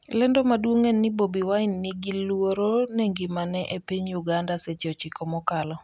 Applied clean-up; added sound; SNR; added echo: none; none; none; none.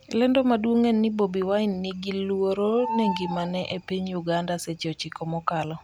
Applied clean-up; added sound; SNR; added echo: none; Bird; 15 dB; none.